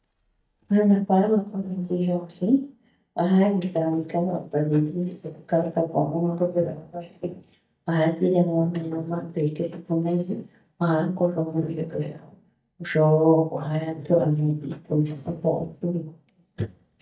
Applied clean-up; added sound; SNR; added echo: neural mask model DeepFilterNet 3.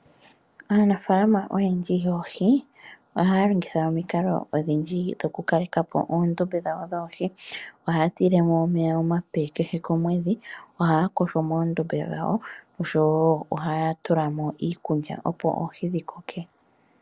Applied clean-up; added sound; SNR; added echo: none; none; none; none.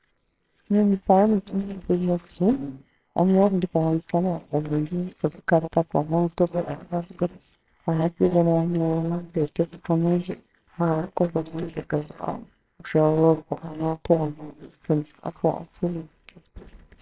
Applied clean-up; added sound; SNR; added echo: neural separator model SepFormer WHAMR!.